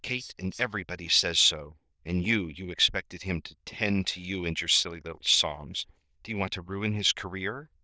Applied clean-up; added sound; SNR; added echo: neural diffusion model UNIVERSE++.